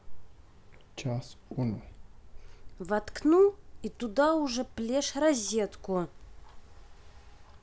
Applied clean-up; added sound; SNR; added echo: none; Clock; 12 dB; none.